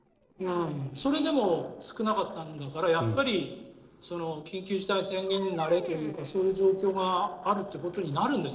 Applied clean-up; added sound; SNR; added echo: neural separator model SepFormer DNS4.